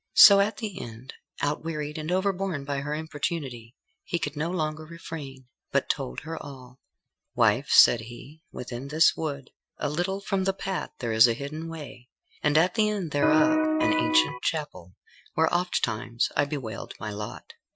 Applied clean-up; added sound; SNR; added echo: classical method Wiener filter.